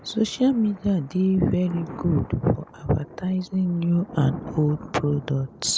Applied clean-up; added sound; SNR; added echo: none; Thunder; 16 dB; none.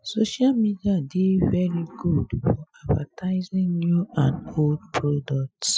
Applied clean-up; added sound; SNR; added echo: classical method Wiener filter.